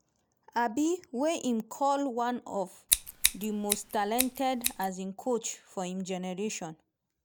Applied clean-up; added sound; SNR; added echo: none; Scissors; 0 dB; none.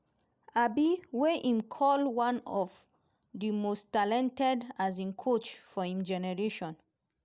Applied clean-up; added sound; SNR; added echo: none; none; none; none.